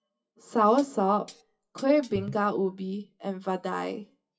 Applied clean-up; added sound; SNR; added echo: classical method WPE with log-MMSE.